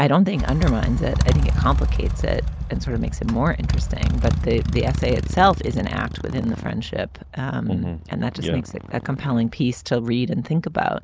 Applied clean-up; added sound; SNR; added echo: none; Motorcycle; 2 dB; none.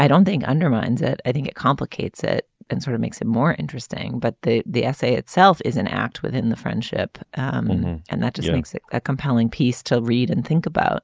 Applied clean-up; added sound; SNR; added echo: none; none; none; none.